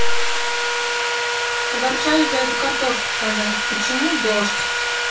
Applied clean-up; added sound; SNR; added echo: none; Sawing; 0 dB; reverberation time 0.2 s.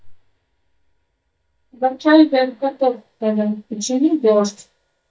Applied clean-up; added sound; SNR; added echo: neural mask model DeepFilterNet 3.